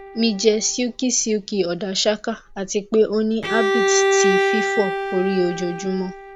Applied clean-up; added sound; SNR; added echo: none; Bowed string instrument; 2 dB; none.